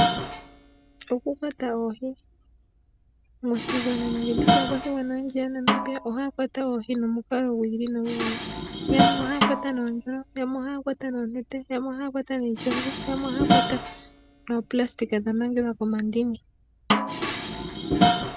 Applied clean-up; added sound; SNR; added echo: none; Snare drum + Dishes, pots, and pans; 0 dB; none.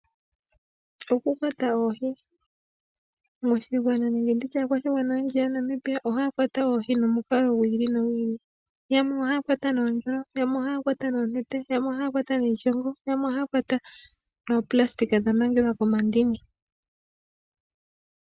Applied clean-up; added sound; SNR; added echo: none; none; none; none.